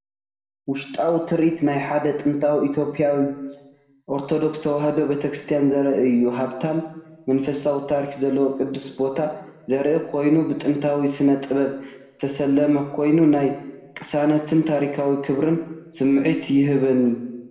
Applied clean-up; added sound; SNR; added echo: none; none; none; reverberation time 1.0 s.